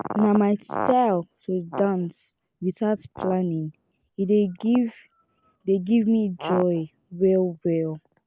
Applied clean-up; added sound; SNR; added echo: none; none; none; none.